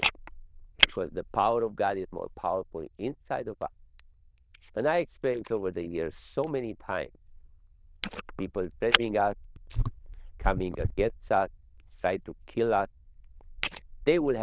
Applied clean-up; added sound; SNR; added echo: neural diffusion model UNIVERSE++.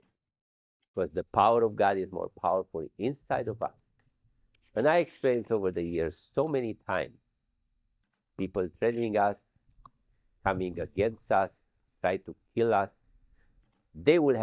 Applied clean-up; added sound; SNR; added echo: neural mask model DeepFilterNet 3.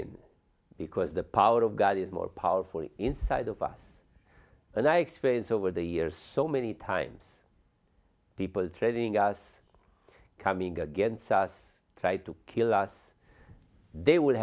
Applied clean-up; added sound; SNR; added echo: none; none; none; none.